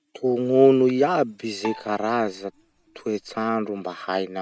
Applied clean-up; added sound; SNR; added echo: none; Bowed string instrument; 20 dB; none.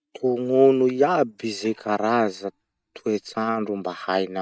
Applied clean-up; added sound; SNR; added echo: neural mask model DeepFilterNet 3.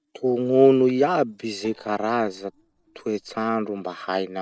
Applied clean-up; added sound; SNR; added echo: neural separator model SepFormer DNS4.